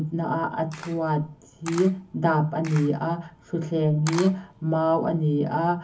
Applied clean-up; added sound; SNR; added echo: none; Camera; 19 dB; reverberation time 0.3 s.